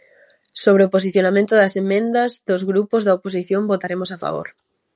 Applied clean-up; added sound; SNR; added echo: none; none; none; none.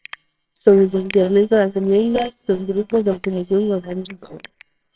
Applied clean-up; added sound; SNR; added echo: neural separator model SepFormer WHAMR!.